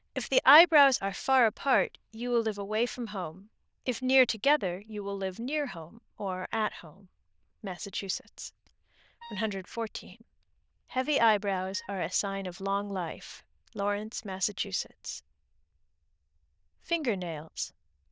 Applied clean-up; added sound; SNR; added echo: neural diffusion model UNIVERSE++.